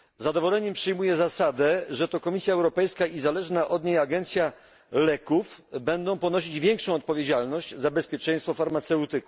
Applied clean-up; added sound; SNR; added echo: none; none; none; none.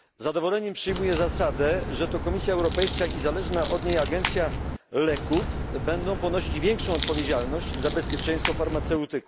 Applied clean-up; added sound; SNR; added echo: none; Crack; 3 dB; none.